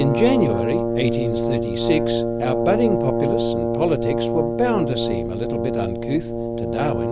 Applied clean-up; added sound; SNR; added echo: none; Brass instrument; -1 dB; none.